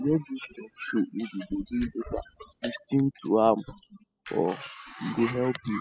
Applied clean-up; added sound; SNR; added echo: classical method spectral subtraction.